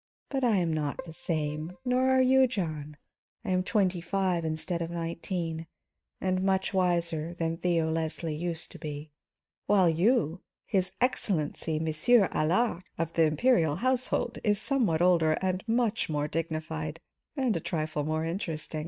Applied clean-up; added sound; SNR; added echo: neural mask model RNNoise.